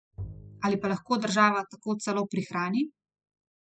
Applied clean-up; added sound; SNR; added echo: classical method spectral subtraction.